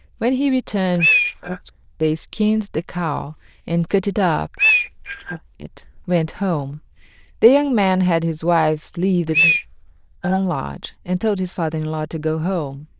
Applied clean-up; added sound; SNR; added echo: neural diffusion model UNIVERSE++.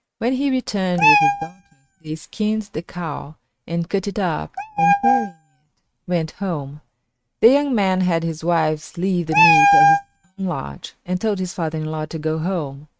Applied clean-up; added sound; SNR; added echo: neural mask model RNNoise.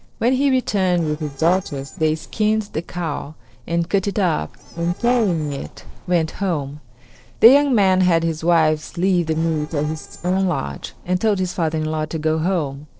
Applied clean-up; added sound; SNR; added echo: neural separator model SepFormer DNS4.